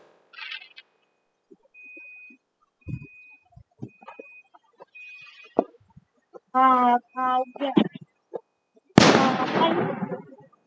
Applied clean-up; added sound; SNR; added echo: classical method spectral subtraction.